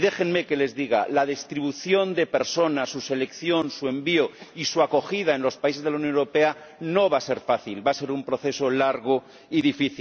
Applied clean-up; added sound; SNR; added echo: none; none; none; none.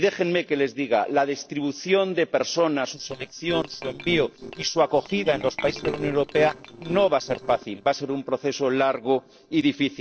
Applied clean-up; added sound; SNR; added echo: neural separator model SepFormer DNS4.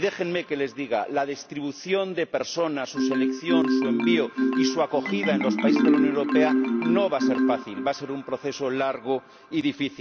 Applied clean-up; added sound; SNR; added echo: none; Marimba, xylophone; -1 dB; none.